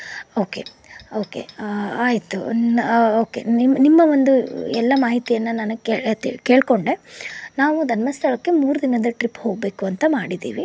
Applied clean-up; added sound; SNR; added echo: none; none; none; none.